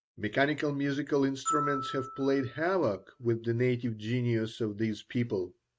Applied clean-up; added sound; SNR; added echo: neural mask model RNNoise.